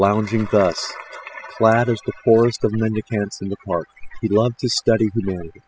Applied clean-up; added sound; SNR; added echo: classical method spectral subtraction.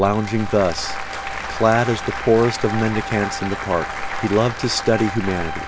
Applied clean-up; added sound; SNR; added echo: none; Applause / Crowd + Bowed string instrument; 7 dB; none.